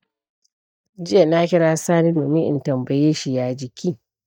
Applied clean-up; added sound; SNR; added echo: neural mask model DeepFilterNet 3.